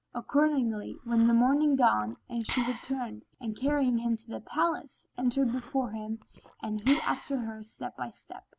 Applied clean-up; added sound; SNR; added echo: none; Liquid; 14 dB; none.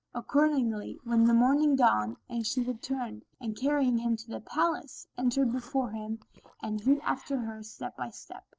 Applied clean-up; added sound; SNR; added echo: neural separator model SepFormer DNS4.